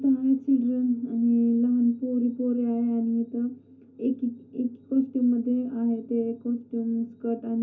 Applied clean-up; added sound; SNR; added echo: none; none; none; reverberation time 0.3 s.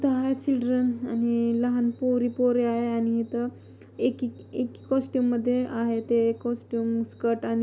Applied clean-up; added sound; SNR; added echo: none; none; none; none.